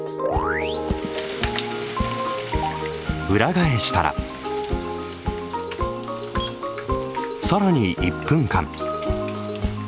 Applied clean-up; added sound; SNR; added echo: none; none; none; none.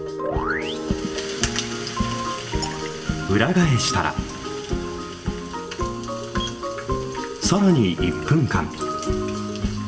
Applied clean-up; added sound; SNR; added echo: none; none; none; reverberation time 1.3 s.